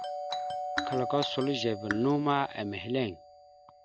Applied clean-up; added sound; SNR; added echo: none; Doorbell + Raindrop / Drip; 6 dB; none.